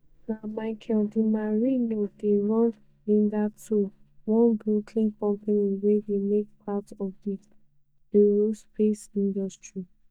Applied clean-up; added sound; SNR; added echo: neural mask model DeepFilterNet 3.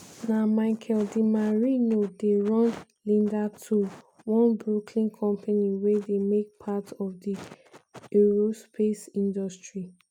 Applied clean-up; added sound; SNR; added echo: none; none; none; none.